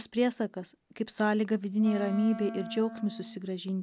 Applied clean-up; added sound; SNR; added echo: none; Wind instrument, woodwind instrument; 11 dB; none.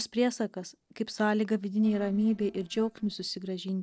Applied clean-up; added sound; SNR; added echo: neural separator model SepFormer DNS4.